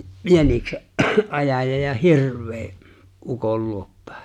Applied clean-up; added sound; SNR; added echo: none; none; none; none.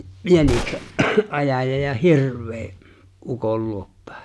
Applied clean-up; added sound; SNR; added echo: none; Gunshot, gunfire; 11 dB; none.